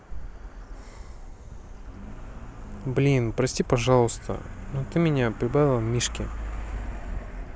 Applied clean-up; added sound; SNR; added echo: none; none; none; none.